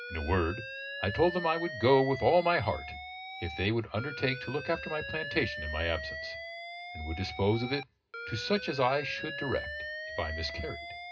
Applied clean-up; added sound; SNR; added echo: none; Alarm; 9 dB; reverberation time 0.2 s.